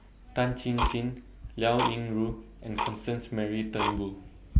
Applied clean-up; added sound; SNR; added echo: none; Tick-tock; 2 dB; none.